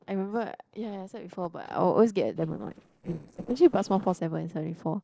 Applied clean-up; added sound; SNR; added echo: neural separator model SepFormer DNS4.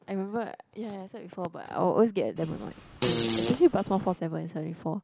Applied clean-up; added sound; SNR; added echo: none; Fart; 1 dB; none.